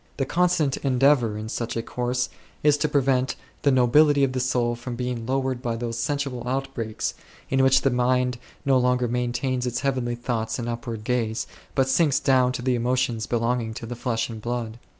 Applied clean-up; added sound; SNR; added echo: none; none; none; none.